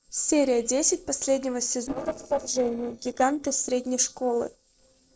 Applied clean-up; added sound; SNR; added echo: neural separator model SepFormer DNS4.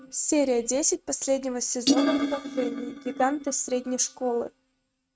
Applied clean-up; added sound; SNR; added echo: neural mask model RNNoise.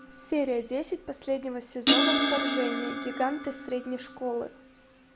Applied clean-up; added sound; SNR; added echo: none; Crash cymbal; -3 dB; none.